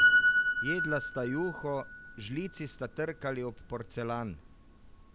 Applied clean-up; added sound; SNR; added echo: none; Piano; -5 dB; none.